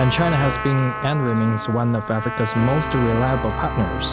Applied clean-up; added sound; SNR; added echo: none; Organ + Trumpet; 6 dB; none.